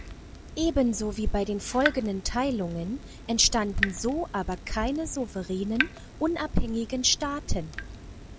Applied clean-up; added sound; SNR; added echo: none; Drip / Water tap, faucet; 9 dB; none.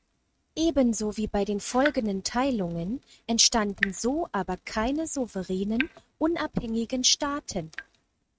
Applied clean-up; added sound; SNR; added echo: neural mask model RNNoise.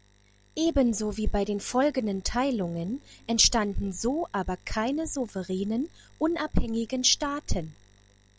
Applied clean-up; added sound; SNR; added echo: none; none; none; none.